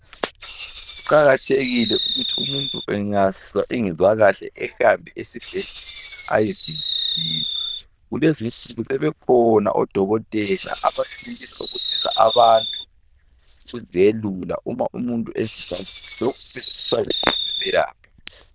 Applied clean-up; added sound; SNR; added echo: neural diffusion model UNIVERSE++.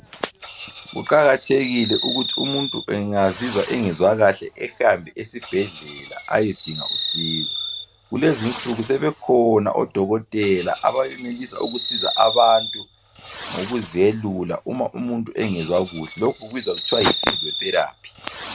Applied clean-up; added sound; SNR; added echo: none; Fireworks; 8 dB; none.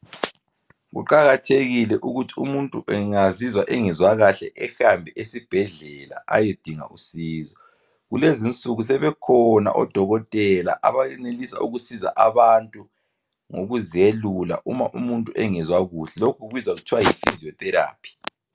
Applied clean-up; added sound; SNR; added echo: none; none; none; none.